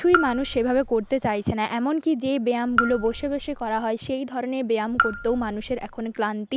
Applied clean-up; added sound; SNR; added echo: none; Raindrop / Drip; 6 dB; none.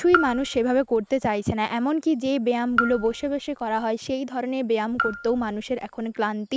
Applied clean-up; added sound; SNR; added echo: neural mask model RNNoise.